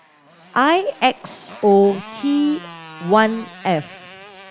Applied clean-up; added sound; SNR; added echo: none; Motorcycle; 19 dB; none.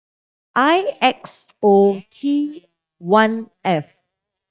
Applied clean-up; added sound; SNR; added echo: neural mask model DeepFilterNet 3.